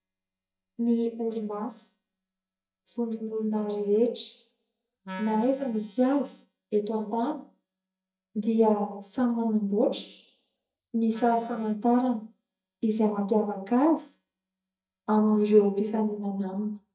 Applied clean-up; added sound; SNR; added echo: neural mask model DeepFilterNet 3.